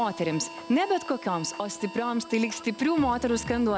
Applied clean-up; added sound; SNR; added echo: none; Alarm + Harmonica; 15 dB; none.